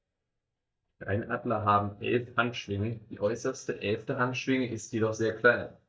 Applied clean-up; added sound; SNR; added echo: neural mask model DeepFilterNet 3.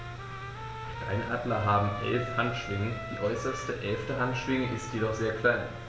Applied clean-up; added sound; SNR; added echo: none; Trumpet; 11 dB; none.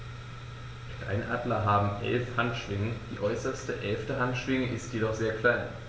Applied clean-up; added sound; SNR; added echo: none; none; none; none.